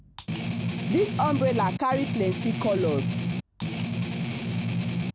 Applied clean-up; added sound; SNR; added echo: none; Strum; -1 dB; none.